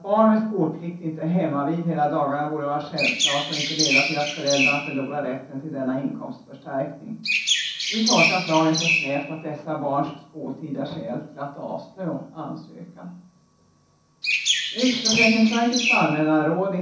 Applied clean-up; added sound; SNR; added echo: none; Chirp, tweet; -1 dB; reverberation time 0.6 s.